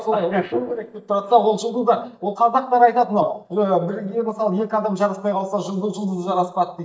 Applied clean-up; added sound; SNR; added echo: neural mask model DeepFilterNet 3.